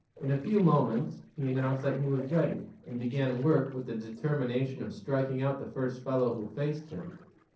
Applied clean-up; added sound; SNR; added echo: neural separator model SepFormer DNS4.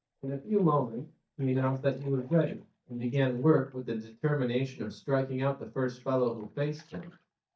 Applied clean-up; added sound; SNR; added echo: neural mask model DeepFilterNet 3.